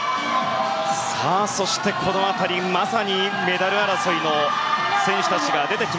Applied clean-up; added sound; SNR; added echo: none; none; none; none.